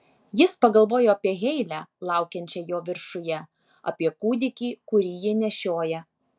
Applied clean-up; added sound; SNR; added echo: none; none; none; none.